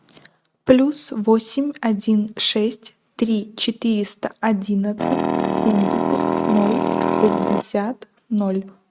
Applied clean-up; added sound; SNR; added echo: neural mask model RNNoise.